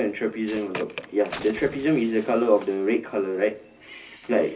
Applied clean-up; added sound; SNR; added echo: none; Bird; 17 dB; reverberation time 0.4 s.